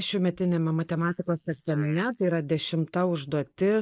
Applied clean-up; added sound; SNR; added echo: neural mask model Resemble Enhance denoiser.